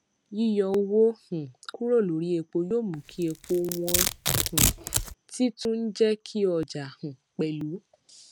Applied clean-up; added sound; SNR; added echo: none; Domestic sounds, home sounds; 5 dB; none.